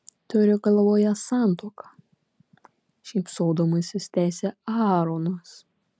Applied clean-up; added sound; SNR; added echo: none; none; none; none.